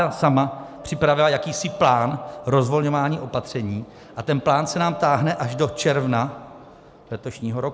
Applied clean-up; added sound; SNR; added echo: none; Wind instrument, woodwind instrument; 16 dB; none.